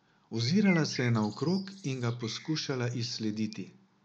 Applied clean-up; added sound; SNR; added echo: none; Bird; 15 dB; none.